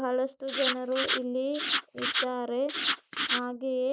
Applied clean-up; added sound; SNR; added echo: neural mask model Resemble Enhance denoiser.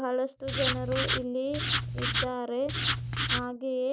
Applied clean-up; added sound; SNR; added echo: none; Writing; -1 dB; none.